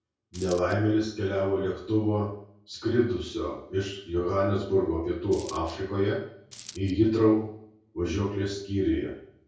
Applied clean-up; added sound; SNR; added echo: none; Coin (dropping); 17 dB; reverberation time 0.6 s.